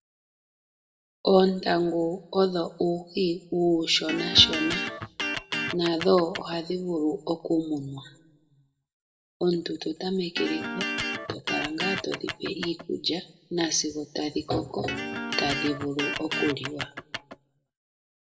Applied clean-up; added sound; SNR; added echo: none; Electric guitar; 5 dB; reverberation time 0.8 s.